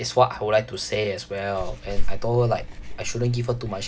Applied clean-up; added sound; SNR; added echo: none; Clock; 1 dB; none.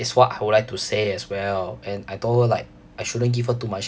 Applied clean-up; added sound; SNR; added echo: none; none; none; none.